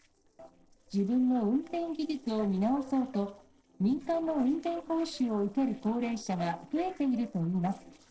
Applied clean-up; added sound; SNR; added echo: neural separator model SepFormer DNS4.